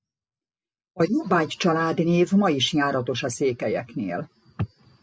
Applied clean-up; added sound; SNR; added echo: none; none; none; none.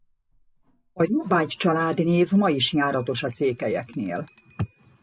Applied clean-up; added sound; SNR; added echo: none; Bell; 20 dB; none.